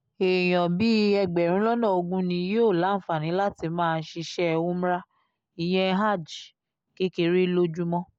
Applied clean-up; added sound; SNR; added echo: none; none; none; none.